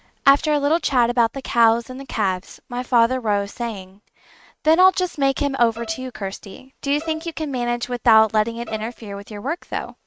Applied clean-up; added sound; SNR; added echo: neural mask model RNNoise.